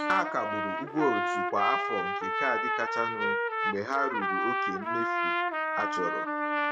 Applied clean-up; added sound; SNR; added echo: none; Trumpet; -3 dB; none.